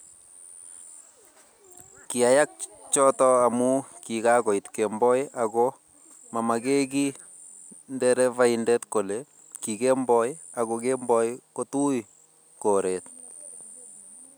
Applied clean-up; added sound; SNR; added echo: none; none; none; none.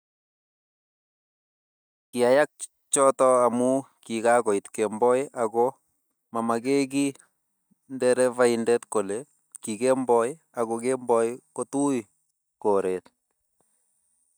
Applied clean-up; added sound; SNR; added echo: neural mask model DeepFilterNet 3.